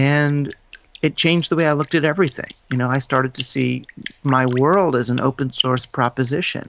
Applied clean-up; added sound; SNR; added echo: none; Drip; 19 dB; none.